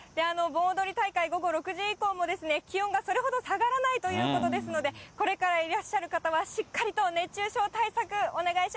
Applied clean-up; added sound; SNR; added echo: none; none; none; none.